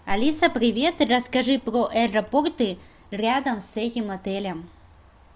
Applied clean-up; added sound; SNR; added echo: none; none; none; none.